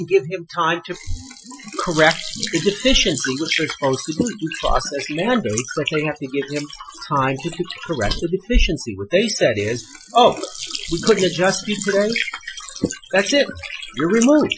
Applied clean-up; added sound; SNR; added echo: classical method Wiener filter.